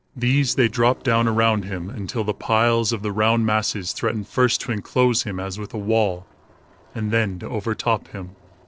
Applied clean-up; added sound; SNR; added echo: neural separator model SepFormer DNS4.